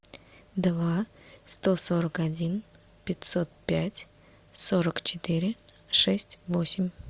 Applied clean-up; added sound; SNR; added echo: none; none; none; none.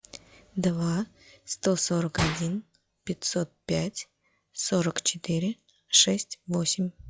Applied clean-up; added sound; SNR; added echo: classical method log-MMSE.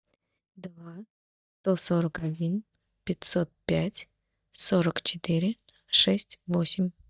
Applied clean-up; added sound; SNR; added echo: neural mask model DeepFilterNet 3.